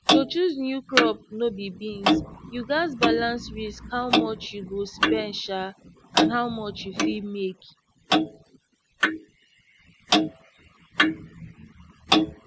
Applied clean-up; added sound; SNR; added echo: none; Clock; -3 dB; none.